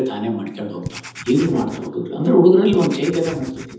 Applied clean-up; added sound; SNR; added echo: none; Writing; 14 dB; reverberation time 0.8 s.